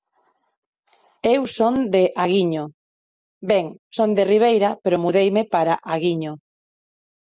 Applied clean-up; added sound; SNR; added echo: none; none; none; none.